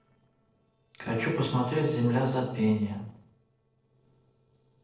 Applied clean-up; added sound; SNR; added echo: neural separator model SepFormer DNS4.